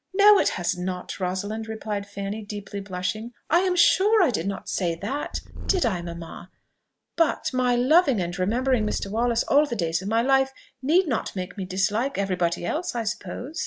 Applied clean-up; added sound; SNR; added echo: none; Purr; 12 dB; none.